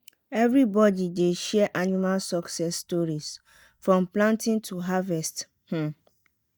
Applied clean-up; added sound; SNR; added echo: neural mask model DeepFilterNet 3.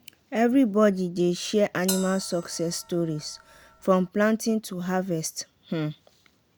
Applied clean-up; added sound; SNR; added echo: none; Bell; 14 dB; none.